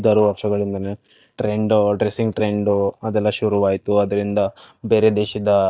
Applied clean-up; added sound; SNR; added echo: neural mask model DeepFilterNet 3.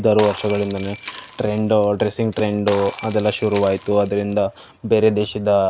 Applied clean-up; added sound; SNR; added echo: none; Shatter; 17 dB; none.